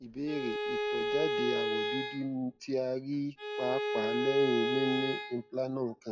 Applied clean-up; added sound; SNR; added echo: classical method log-MMSE.